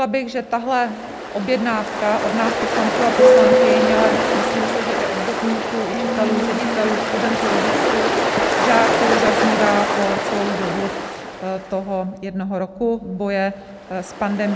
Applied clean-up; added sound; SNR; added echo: none; Ocean; -3 dB; none.